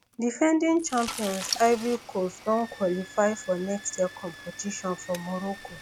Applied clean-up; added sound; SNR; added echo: none; Engine starting / Car + Crumpling, crinkling; 13 dB; none.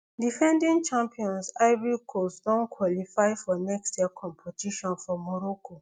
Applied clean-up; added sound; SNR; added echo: none; none; none; none.